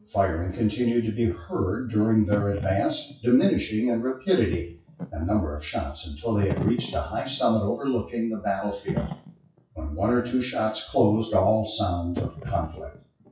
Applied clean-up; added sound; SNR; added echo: classical method WPE with log-MMSE.